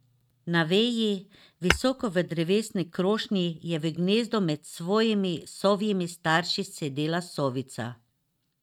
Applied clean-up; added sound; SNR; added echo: neural mask model RNNoise.